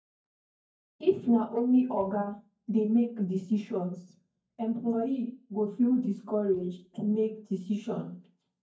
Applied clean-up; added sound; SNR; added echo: neural mask model DeepFilterNet 3.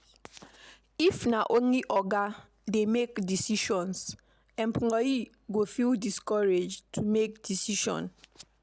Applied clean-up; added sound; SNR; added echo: none; none; none; none.